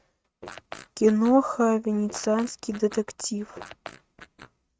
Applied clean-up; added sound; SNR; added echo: neural mask model RNNoise.